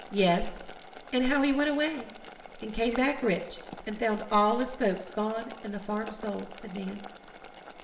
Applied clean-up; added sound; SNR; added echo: none; Boiling; 15 dB; reverberation time 0.8 s.